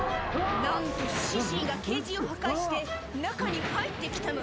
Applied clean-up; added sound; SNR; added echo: none; Bowed string instrument; 12 dB; none.